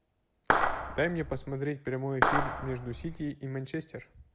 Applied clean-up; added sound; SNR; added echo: none; Clapping; -5 dB; none.